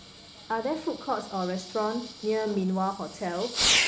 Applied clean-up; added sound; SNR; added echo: none; Fireworks; 2 dB; none.